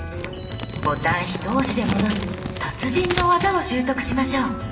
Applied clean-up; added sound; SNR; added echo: none; Crumpling, crinkling; 8 dB; reverberation time 1.1 s.